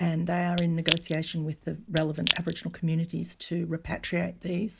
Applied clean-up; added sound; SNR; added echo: none; Crack / Crushing; 4 dB; none.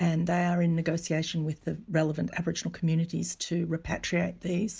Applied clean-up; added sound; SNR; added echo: none; none; none; none.